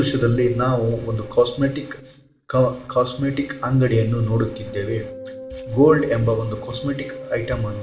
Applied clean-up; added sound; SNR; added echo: none; Wind instrument, woodwind instrument; 15 dB; reverberation time 0.6 s.